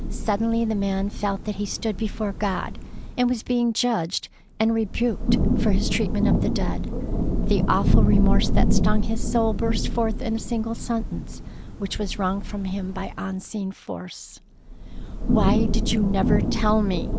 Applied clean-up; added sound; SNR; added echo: none; Thunder / Rain; -2 dB; none.